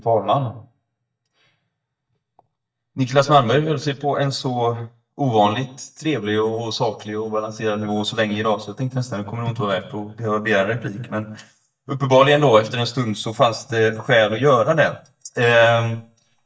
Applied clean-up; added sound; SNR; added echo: neural mask model DeepFilterNet 3.